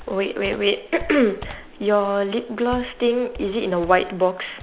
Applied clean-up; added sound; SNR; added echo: none; Computer keyboard; 18 dB; none.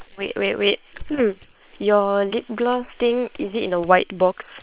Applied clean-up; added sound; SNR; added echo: neural separator model SepFormer WHAM!.